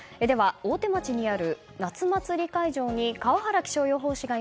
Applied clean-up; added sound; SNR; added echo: none; none; none; none.